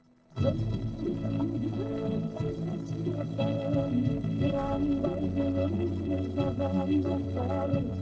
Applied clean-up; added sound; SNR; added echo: neural separator model SepFormer DNS4.